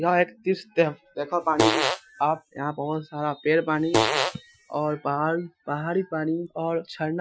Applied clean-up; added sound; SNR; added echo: classical method Wiener filter.